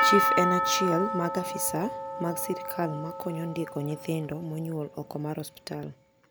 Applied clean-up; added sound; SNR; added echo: none; Percussion; 0 dB; none.